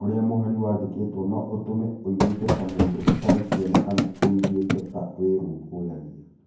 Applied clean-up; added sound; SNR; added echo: none; Run; -3 dB; reverberation time 0.9 s.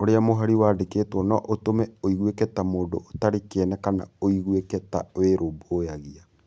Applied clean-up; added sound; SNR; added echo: none; none; none; none.